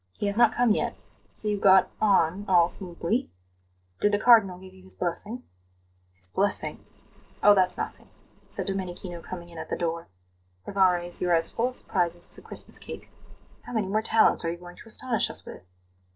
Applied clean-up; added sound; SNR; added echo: neural separator model SepFormer DNS4.